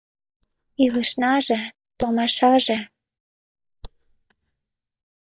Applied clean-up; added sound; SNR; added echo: neural mask model DeepFilterNet 3.